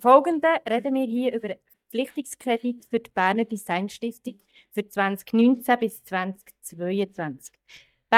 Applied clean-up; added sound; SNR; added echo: neural mask model DeepFilterNet 3.